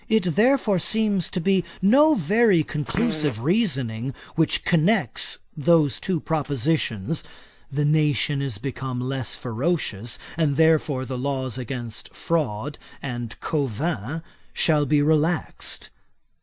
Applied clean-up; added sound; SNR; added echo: none; Fart; 10 dB; none.